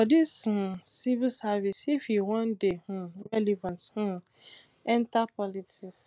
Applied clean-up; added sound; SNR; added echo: none; none; none; none.